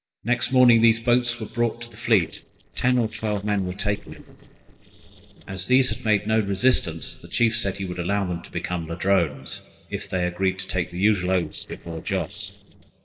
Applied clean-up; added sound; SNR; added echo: neural separator model SepFormer DNS4.